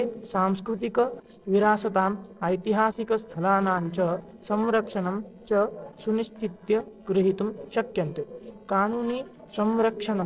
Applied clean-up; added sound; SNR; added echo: neural separator model SepFormer DNS4.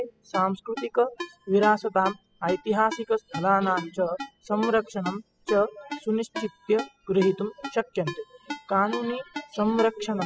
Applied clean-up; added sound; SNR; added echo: classical method spectral subtraction.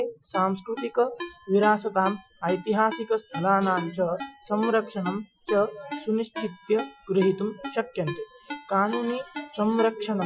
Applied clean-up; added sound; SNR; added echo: classical method Wiener filter.